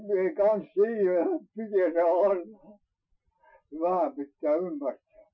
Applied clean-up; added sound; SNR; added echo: classical method Wiener filter.